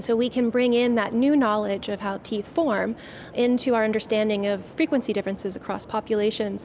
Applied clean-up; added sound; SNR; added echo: none; none; none; none.